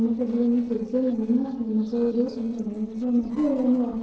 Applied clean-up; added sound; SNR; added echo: neural separator model SepFormer DNS4.